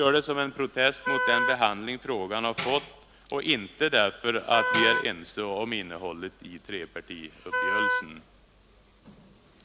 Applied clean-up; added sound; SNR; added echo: none; Wind instrument, woodwind instrument + Tambourine; 0 dB; none.